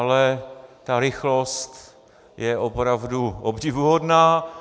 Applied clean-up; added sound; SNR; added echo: none; none; none; none.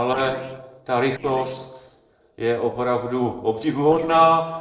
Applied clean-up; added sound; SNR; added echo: neural separator model SepFormer DNS4.